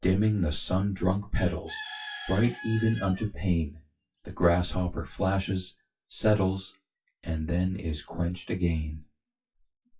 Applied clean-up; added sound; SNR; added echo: classical method WPE with log-MMSE.